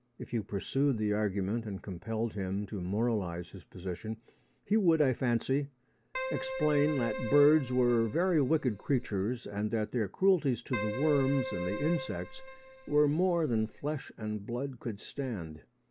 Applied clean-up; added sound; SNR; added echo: none; Keyboard (musical); 9 dB; none.